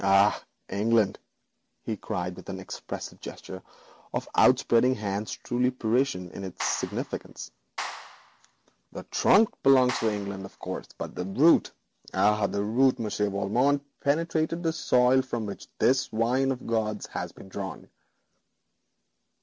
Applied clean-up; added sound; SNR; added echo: none; Clapping; 13 dB; none.